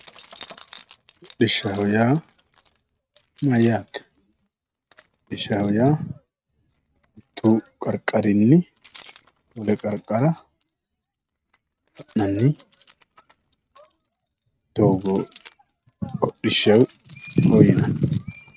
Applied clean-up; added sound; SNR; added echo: neural mask model RNNoise.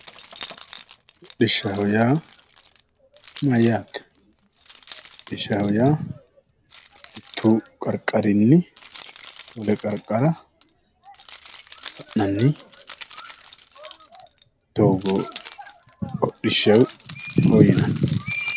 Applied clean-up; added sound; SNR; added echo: none; Keys jangling; 19 dB; none.